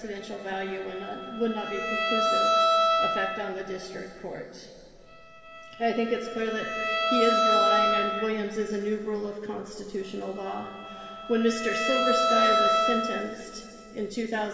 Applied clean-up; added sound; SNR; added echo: none; Bowed string instrument; -3 dB; reverberation time 2.5 s.